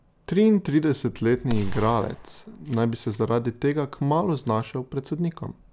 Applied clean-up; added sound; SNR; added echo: none; Gunshot, gunfire; 10 dB; none.